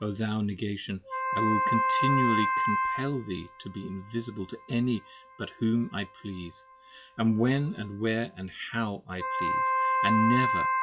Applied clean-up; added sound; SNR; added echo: classical method log-MMSE.